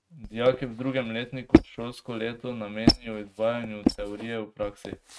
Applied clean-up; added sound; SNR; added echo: neural mask model RNNoise.